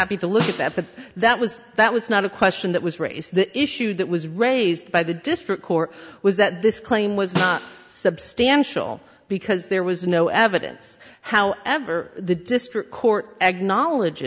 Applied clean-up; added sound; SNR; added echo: none; Snare drum; 11 dB; none.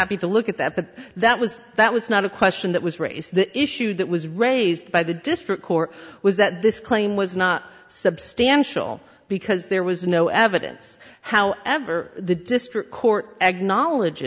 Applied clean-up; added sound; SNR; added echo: none; none; none; none.